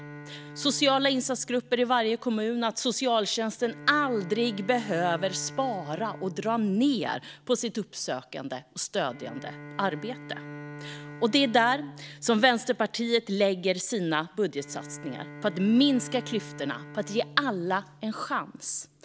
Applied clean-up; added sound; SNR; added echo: none; Bowed string instrument; 17 dB; none.